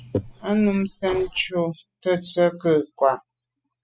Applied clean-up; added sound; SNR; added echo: classical method spectral subtraction.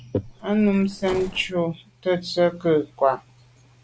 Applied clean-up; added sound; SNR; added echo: none; Bus; 15 dB; none.